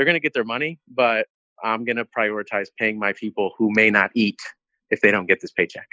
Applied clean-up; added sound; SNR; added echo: neural mask model Resemble Enhance denoiser.